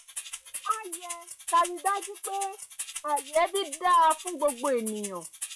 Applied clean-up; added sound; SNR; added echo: classical method log-MMSE.